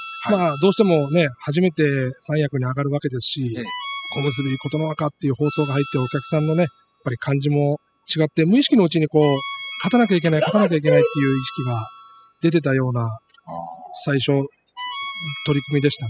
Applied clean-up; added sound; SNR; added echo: classical method spectral subtraction.